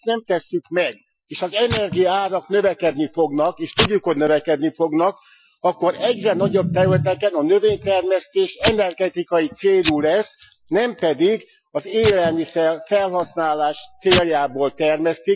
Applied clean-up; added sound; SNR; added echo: classical method Wiener filter.